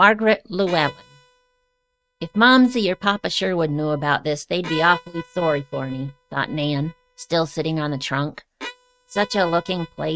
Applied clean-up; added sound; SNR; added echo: neural mask model RNNoise.